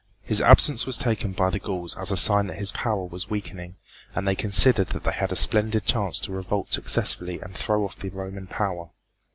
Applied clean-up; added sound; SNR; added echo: none; none; none; none.